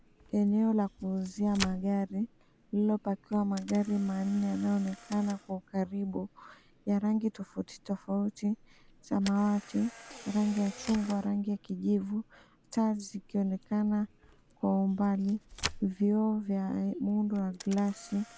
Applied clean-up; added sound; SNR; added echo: none; Camera; 17 dB; none.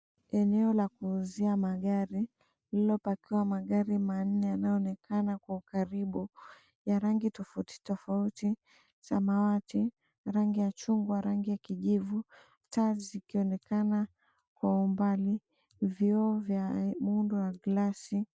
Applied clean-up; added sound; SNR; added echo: none; none; none; none.